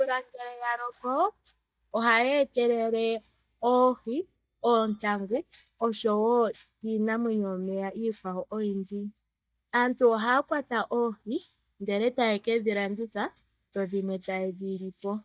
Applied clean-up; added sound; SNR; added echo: neural mask model DeepFilterNet 3.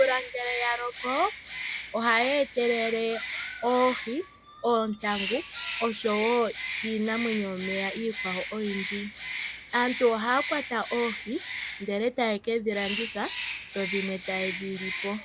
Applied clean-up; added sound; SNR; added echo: none; Bird; 8 dB; none.